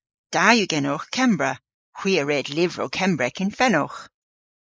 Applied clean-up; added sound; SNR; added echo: neural mask model Resemble Enhance denoiser.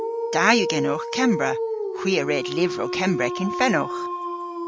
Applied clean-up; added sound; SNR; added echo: none; Dog; 3 dB; none.